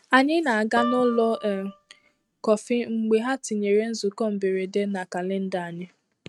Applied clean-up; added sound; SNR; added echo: neural mask model RNNoise.